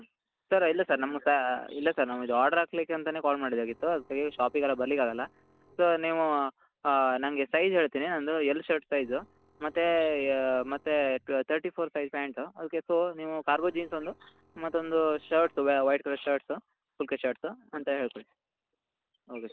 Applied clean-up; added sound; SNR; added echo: neural separator model SepFormer DNS4.